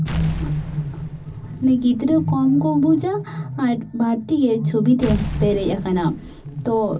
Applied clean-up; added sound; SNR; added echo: none; Explosion; 13 dB; reverberation time 0.4 s.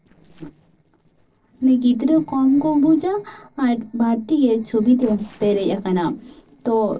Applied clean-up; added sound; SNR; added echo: neural separator model SepFormer DNS4.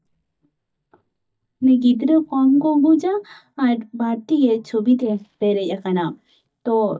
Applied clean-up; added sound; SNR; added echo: neural mask model DeepFilterNet 3.